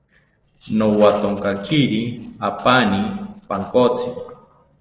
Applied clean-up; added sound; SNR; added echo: neural separator model SepFormer DNS4.